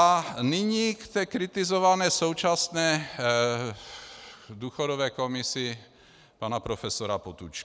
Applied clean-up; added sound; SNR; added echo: none; none; none; none.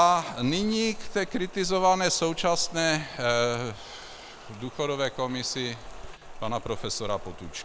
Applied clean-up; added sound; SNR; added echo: none; Rain; 12 dB; none.